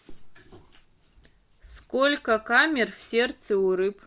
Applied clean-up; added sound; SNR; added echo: none; none; none; none.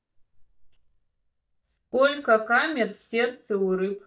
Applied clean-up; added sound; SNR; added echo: neural mask model DeepFilterNet 3.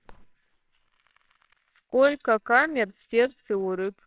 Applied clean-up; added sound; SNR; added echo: neural separator model SepFormer WHAMR!.